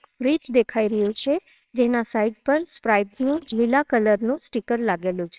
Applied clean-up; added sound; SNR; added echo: neural separator model SepFormer WHAMR!.